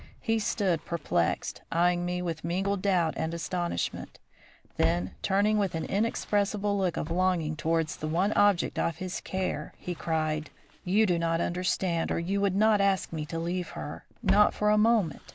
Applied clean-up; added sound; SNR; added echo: none; Walk, footsteps; 13 dB; none.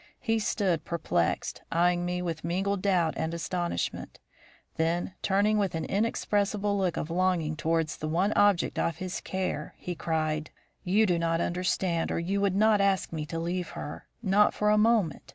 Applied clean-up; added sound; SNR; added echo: none; none; none; none.